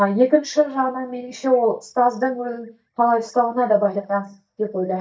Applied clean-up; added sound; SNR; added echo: neural mask model DeepFilterNet 3.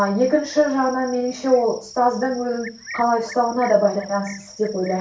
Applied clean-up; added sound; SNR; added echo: none; Cricket; 19 dB; reverberation time 0.3 s.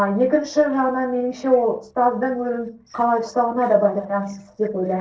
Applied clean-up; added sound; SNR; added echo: neural separator model SepFormer DNS4.